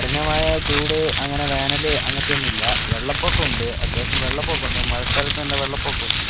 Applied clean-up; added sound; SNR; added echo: none; Crumpling, crinkling; -4 dB; none.